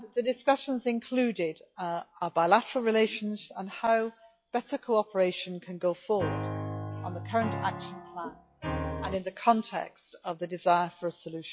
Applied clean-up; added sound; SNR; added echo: classical method log-MMSE.